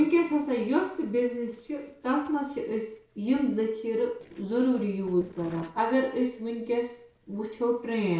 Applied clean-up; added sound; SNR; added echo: neural separator model SepFormer DNS4.